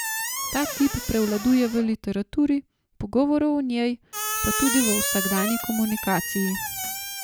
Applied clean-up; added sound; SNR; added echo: none; Squeak; 6 dB; none.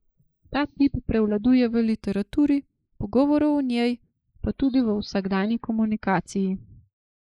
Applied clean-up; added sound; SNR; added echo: neural mask model Resemble Enhance denoiser.